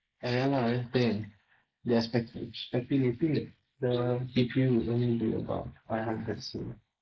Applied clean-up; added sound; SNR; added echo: neural mask model Resemble Enhance denoiser.